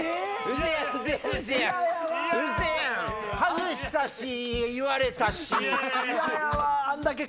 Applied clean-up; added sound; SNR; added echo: none; Drum kit; 14 dB; none.